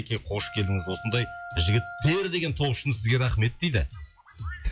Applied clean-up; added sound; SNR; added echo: classical method log-MMSE.